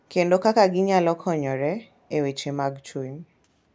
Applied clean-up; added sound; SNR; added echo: none; none; none; none.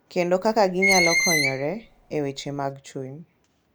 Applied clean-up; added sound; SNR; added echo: none; Screech; 0 dB; none.